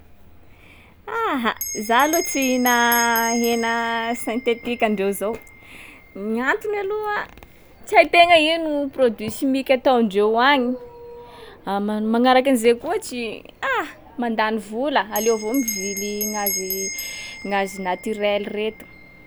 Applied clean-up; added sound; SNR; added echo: none; Bell; 13 dB; none.